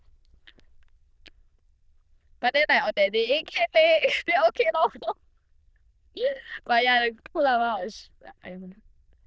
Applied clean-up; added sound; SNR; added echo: neural diffusion model UNIVERSE++.